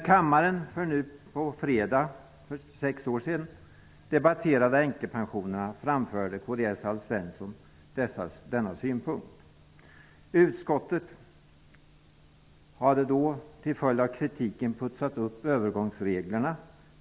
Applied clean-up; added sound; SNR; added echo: none; none; none; none.